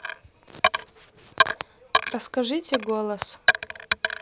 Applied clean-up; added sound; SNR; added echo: none; Coin (dropping); -5 dB; none.